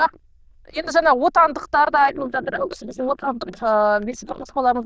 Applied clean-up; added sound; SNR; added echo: neural diffusion model UNIVERSE++.